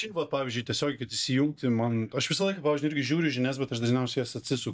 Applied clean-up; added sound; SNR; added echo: neural mask model DeepFilterNet 3.